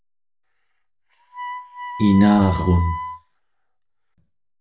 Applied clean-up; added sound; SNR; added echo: none; Wind instrument, woodwind instrument; 11 dB; reverberation time 0.3 s.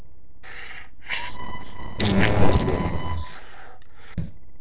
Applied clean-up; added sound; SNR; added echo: neural separator model SepFormer DNS4.